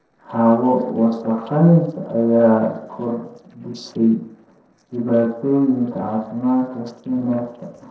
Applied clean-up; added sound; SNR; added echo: neural separator model SepFormer DNS4.